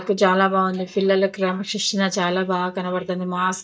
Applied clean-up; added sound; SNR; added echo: neural mask model DeepFilterNet 3.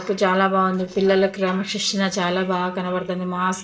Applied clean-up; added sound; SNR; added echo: neural separator model SepFormer DNS4.